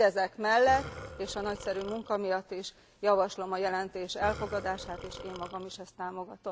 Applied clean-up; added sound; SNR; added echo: none; Burping, eructation; 12 dB; none.